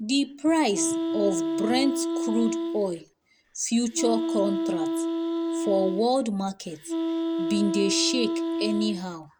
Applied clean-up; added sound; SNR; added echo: none; Wind instrument, woodwind instrument; 1 dB; none.